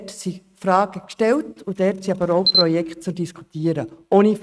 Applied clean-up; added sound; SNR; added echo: neural mask model RNNoise.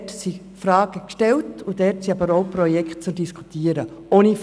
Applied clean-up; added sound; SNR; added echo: none; none; none; none.